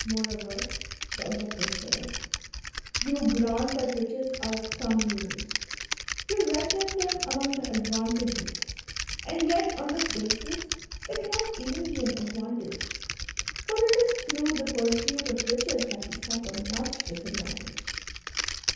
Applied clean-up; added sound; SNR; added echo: none; Typing; 4 dB; reverberation time 0.9 s.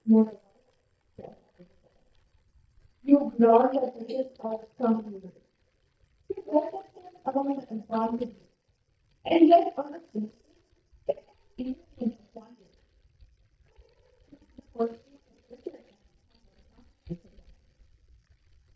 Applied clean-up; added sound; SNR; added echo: neural mask model DeepFilterNet 3.